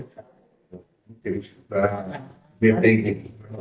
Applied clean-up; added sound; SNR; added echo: neural mask model DeepFilterNet 3.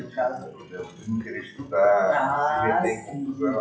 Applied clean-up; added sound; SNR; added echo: classical method WPE with log-MMSE.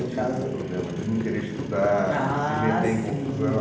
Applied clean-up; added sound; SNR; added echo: none; Motorcycle; 9 dB; reverberation time 0.9 s.